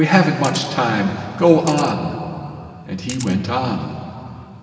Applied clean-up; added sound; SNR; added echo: none; Camera; 19 dB; reverberation time 2.7 s.